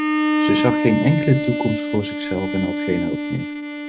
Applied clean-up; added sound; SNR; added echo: neural mask model RNNoise.